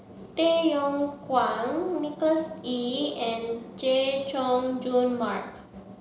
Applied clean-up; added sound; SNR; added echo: none; none; none; none.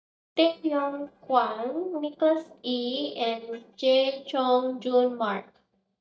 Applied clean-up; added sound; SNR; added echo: neural mask model DeepFilterNet 3.